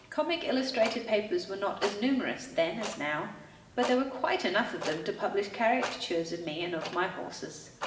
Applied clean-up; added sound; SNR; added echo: none; Clock; 12 dB; reverberation time 1.1 s.